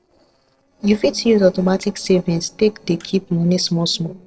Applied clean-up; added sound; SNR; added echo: neural separator model SepFormer DNS4.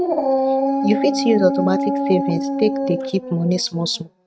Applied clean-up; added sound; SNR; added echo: neural mask model RNNoise.